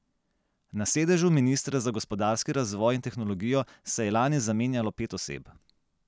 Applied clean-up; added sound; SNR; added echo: none; none; none; none.